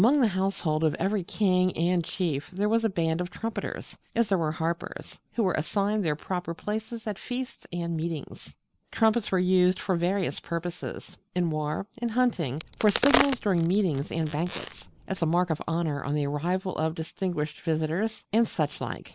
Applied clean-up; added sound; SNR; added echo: none; Crack; 5 dB; none.